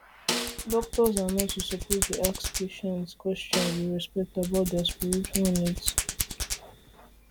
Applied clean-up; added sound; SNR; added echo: none; Hands + Snare drum; 4 dB; none.